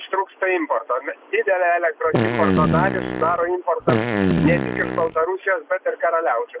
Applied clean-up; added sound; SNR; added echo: none; Fart; -1 dB; none.